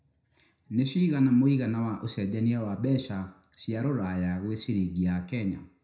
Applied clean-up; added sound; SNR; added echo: none; none; none; reverberation time 0.5 s.